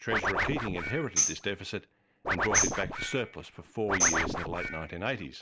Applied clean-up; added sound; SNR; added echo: none; Scratching (performance technique) + Tambourine; -3 dB; none.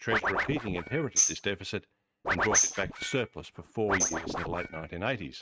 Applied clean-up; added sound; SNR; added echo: neural mask model RNNoise.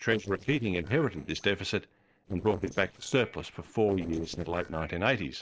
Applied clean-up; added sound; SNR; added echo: neural separator model SepFormer DNS4.